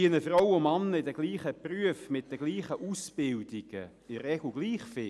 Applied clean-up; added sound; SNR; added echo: none; none; none; none.